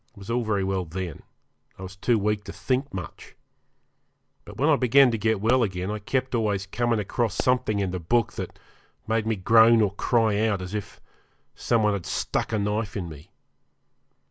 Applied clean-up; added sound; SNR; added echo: none; Explosion; 13 dB; none.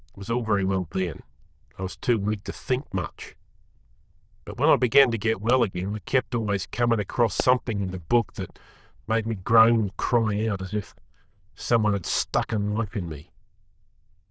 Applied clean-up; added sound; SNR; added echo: neural diffusion model UNIVERSE++.